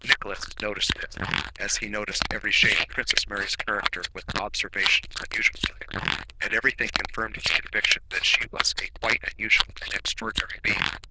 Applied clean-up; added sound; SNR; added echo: neural diffusion model UNIVERSE++.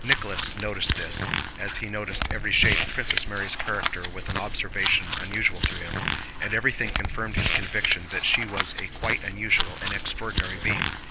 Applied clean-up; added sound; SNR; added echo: none; Crumpling, crinkling; 1 dB; none.